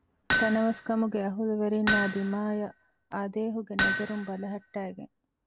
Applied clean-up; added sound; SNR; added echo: none; Hammer; 2 dB; none.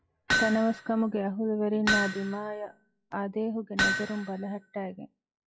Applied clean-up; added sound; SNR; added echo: classical method log-MMSE.